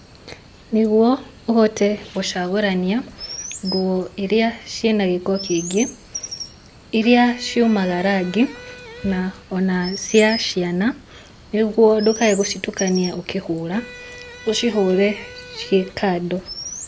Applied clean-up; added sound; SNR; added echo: none; Electric guitar + Chirp, tweet; 16 dB; none.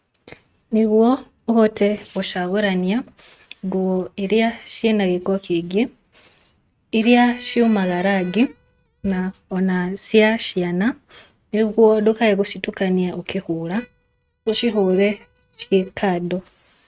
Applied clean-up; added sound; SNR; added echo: neural mask model RNNoise.